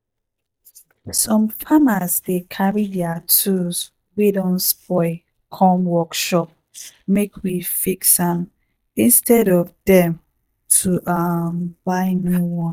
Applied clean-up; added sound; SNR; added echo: neural mask model DeepFilterNet 3.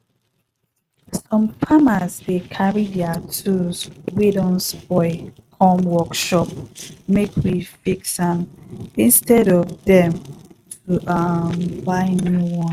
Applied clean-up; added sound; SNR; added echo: neural mask model RNNoise.